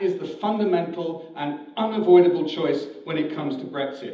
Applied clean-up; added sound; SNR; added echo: none; none; none; reverberation time 0.8 s.